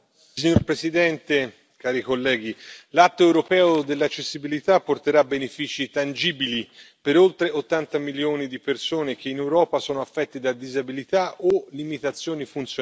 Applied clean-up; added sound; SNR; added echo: none; none; none; none.